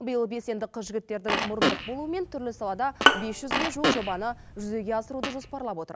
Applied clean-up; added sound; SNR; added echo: none; Bowed string instrument + Fart; -3 dB; none.